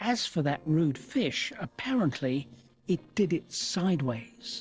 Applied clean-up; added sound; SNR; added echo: neural separator model SepFormer DNS4.